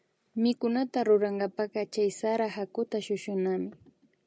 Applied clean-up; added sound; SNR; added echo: none; none; none; none.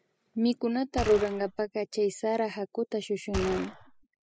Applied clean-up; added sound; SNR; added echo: classical method spectral subtraction.